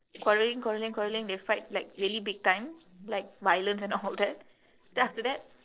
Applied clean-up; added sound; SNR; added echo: neural separator model SepFormer DNS4.